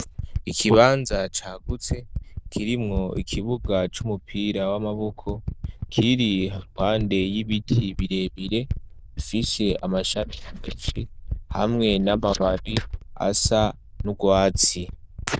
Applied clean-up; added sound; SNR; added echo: neural diffusion model UNIVERSE++.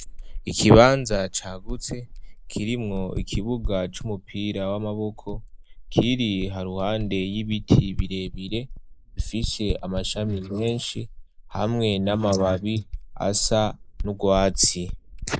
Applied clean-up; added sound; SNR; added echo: neural mask model Resemble Enhance denoiser.